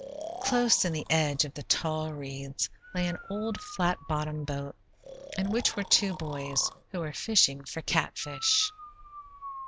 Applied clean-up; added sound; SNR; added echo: none; Breathing; 15 dB; none.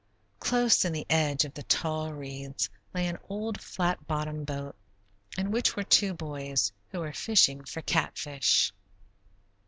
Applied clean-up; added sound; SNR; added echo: none; none; none; none.